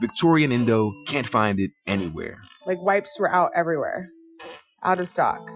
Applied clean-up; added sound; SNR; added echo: classical method Wiener filter.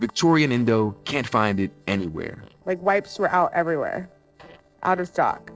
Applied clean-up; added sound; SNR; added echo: neural separator model SepFormer DNS4.